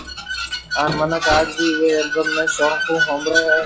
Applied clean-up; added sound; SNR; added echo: classical method log-MMSE.